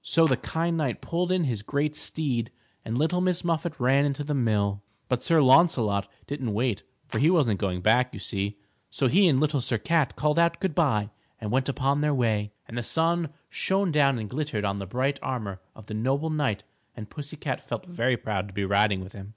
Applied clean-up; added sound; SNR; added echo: none; Clapping; 20 dB; none.